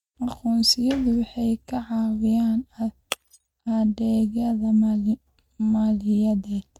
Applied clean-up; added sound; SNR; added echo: neural mask model RNNoise.